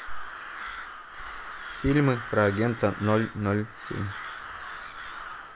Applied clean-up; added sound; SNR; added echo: none; Crow; 10 dB; none.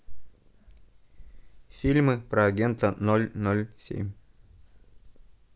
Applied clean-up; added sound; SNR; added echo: none; none; none; none.